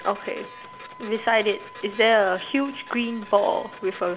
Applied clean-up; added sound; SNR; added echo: none; Wind instrument, woodwind instrument + Printer; 18 dB; none.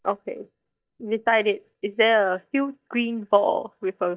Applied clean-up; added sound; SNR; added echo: neural mask model DeepFilterNet 3.